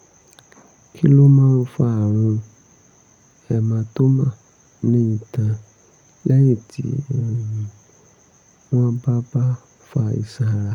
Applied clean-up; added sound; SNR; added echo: none; none; none; none.